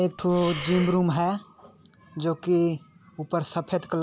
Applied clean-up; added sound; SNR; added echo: none; Breathing; 11 dB; none.